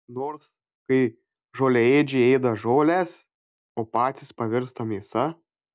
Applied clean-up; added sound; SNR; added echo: none; none; none; none.